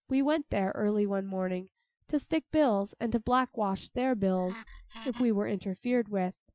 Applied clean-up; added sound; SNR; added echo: classical method Wiener filter.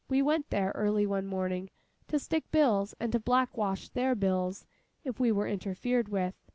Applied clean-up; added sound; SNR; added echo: none; none; none; none.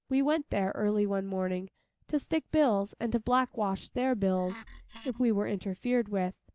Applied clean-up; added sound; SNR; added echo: neural mask model DeepFilterNet 3.